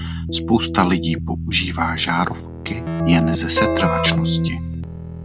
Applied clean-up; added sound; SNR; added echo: none; Keyboard (musical) + Keyboard (musical); 1 dB; none.